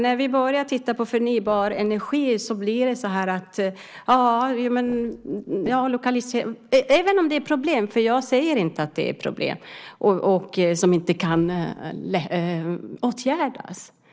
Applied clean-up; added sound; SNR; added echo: neural separator model SepFormer DNS4.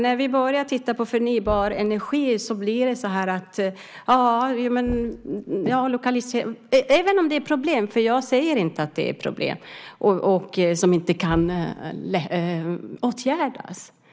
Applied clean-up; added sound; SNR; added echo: none; Knock / Wood; 20 dB; none.